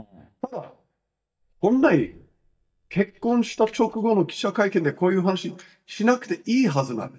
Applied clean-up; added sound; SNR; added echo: neural mask model DeepFilterNet 3.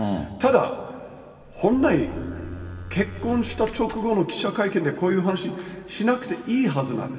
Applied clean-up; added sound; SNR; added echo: none; Livestock, farm animals, working animals; 13 dB; reverberation time 2.6 s.